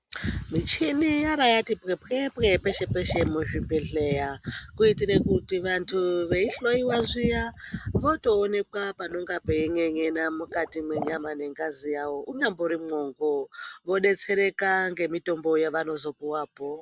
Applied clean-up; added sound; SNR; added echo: none; Water / Liquid; 17 dB; none.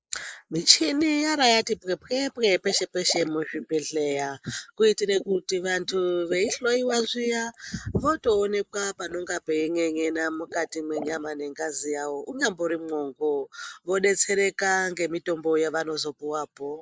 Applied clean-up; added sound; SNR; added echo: neural mask model Resemble Enhance denoiser.